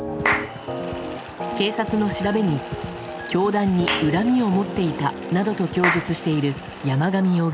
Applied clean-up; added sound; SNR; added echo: none; Clapping / Chirp, tweet; 10 dB; none.